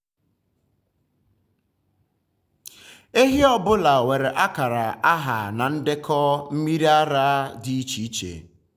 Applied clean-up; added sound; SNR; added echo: none; none; none; none.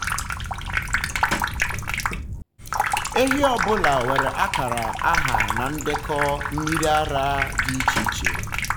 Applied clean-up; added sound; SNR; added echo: none; Sink (filling or washing) / Water tap, faucet; -1 dB; none.